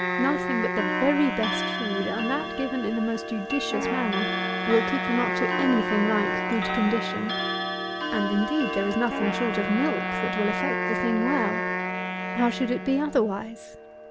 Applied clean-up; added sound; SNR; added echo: none; Wind instrument, woodwind instrument + Clock; 1 dB; none.